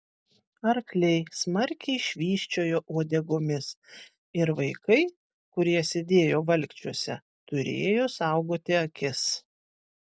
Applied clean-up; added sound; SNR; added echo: none; none; none; none.